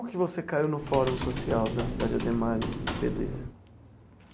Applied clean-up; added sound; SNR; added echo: none; Computer keyboard; 5 dB; none.